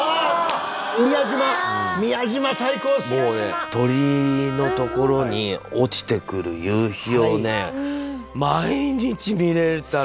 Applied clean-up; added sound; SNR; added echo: none; Trumpet; 13 dB; none.